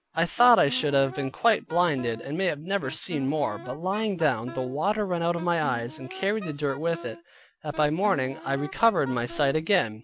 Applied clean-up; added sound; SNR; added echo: none; Wind instrument, woodwind instrument; 17 dB; none.